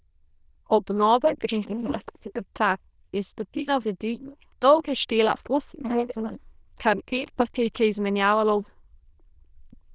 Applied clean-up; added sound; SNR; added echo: neural diffusion model UNIVERSE++.